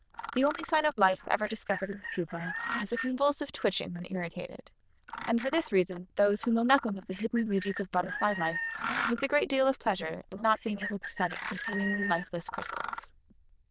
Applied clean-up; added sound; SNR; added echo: neural diffusion model UNIVERSE++.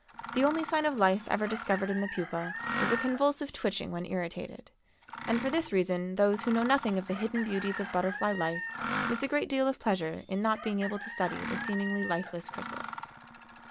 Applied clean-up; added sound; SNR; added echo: none; Mechanisms + Chicken, rooster; 8 dB; none.